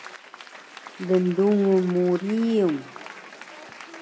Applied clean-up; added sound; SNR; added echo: none; Applause / Crowd; 18 dB; reverberation time 1.1 s.